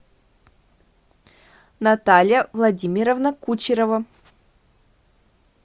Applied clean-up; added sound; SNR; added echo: none; none; none; none.